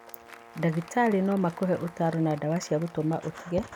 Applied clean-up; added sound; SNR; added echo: none; Applause + Brass instrument; 20 dB; none.